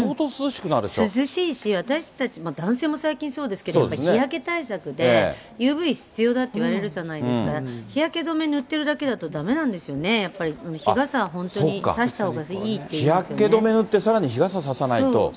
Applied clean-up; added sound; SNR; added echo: none; none; none; none.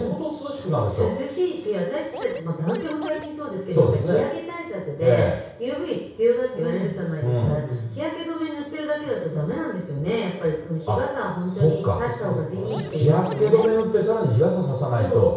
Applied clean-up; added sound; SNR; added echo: none; Scratching (performance technique); 12 dB; reverberation time 0.6 s.